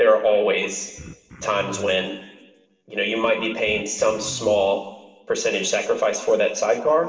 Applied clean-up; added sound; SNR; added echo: none; Cough; 20 dB; reverberation time 1.1 s.